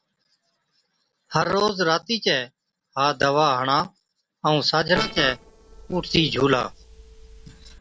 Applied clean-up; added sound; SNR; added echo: neural separator model SepFormer DNS4.